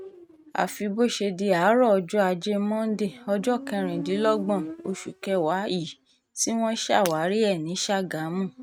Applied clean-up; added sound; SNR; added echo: neural mask model RNNoise.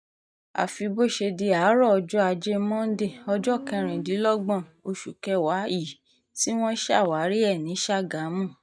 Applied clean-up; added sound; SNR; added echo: neural mask model DeepFilterNet 3.